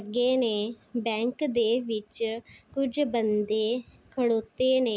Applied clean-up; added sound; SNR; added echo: none; none; none; none.